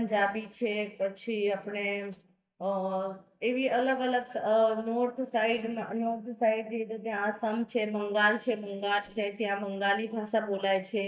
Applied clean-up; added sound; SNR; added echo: neural mask model DeepFilterNet 3.